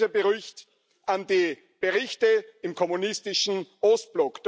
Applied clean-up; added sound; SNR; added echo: none; none; none; none.